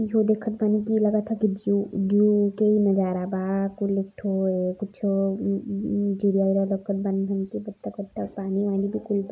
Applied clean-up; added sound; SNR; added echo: none; none; none; none.